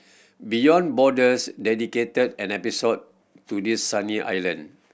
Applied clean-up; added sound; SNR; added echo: none; none; none; none.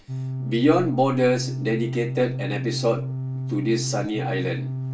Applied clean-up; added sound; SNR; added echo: none; Organ; 4 dB; reverberation time 0.3 s.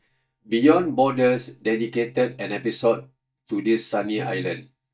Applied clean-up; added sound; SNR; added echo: neural mask model DeepFilterNet 3.